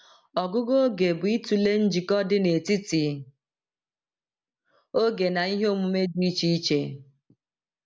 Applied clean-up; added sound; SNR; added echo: none; none; none; none.